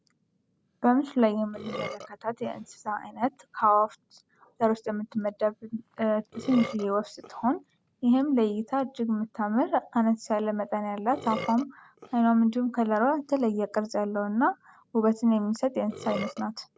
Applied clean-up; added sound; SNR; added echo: none; Burping, eructation; 18 dB; none.